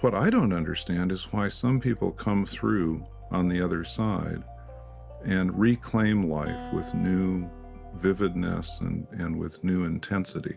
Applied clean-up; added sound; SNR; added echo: none; Acoustic guitar; 19 dB; none.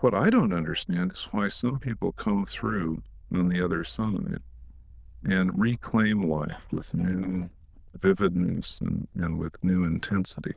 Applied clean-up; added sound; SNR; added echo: neural diffusion model UNIVERSE++.